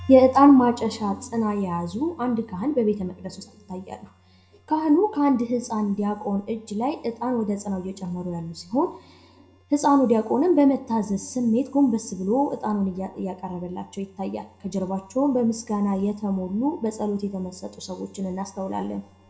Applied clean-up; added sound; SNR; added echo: none; none; none; reverberation time 1.4 s.